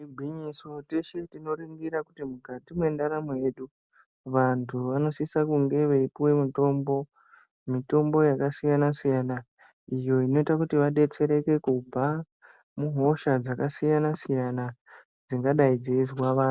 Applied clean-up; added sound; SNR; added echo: none; none; none; none.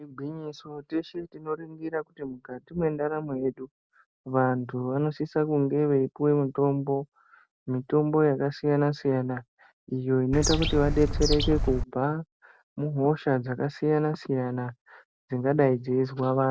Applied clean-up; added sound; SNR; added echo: none; Bird; -1 dB; none.